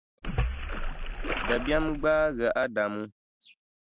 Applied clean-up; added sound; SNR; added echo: none; Splash, splatter; 2 dB; none.